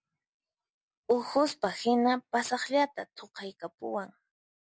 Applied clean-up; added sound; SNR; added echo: none; none; none; none.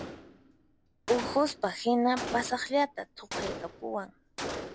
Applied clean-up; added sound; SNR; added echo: none; Gunshot, gunfire; 9 dB; none.